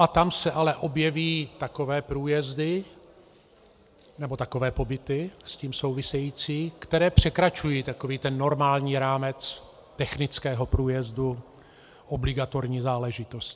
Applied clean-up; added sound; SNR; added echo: none; none; none; none.